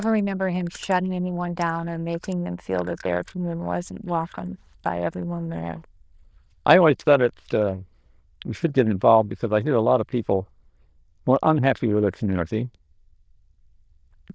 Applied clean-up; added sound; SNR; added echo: neural diffusion model UNIVERSE++.